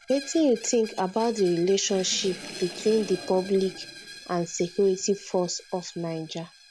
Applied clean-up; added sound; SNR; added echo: none; Screech + Sink (filling or washing) / Water; 16 dB; none.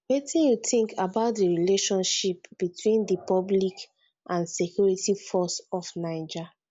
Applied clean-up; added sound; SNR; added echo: none; none; none; none.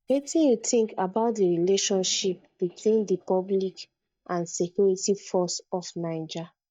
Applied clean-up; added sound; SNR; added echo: neural mask model DeepFilterNet 3.